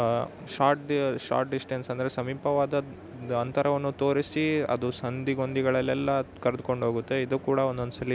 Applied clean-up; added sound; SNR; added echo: none; none; none; none.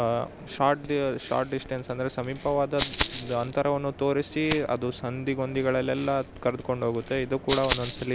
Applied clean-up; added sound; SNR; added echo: none; Rattle (instrument); 11 dB; none.